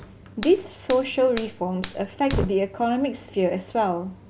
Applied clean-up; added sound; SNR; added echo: none; Fire; 12 dB; none.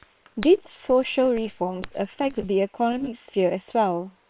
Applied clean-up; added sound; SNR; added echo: neural separator model SepFormer WHAM!.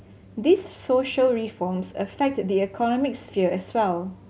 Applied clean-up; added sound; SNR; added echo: none; none; none; none.